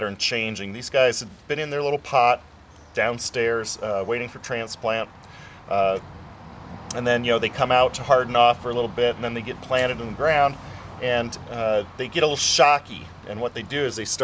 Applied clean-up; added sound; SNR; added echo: none; none; none; none.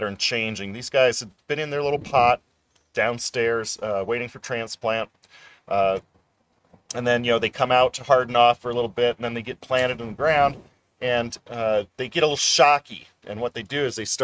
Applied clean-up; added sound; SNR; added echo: neural mask model RNNoise.